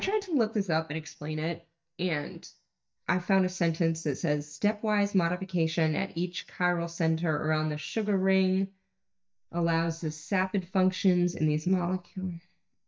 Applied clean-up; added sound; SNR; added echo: neural mask model DeepFilterNet 3.